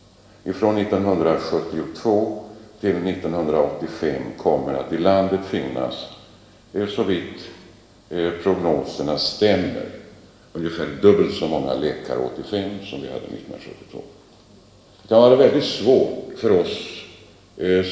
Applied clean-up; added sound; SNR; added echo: none; none; none; reverberation time 1.2 s.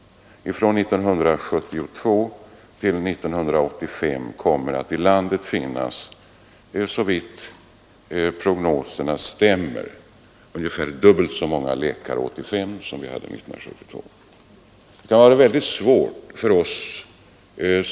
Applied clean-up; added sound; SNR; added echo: none; none; none; none.